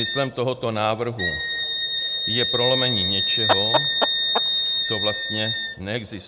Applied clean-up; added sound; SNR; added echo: none; Chicken, rooster + Wind instrument, woodwind instrument; -5 dB; none.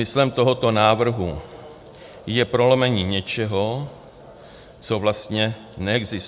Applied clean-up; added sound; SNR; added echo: none; none; none; none.